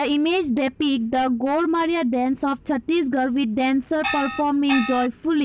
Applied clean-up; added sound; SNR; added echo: none; Gong; 5 dB; none.